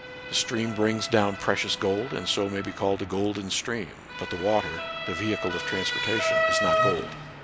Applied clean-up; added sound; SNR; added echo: none; Motor vehicle (road) / Siren; 3 dB; none.